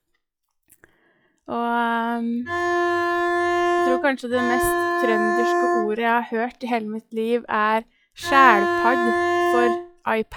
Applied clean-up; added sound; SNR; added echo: classical method log-MMSE.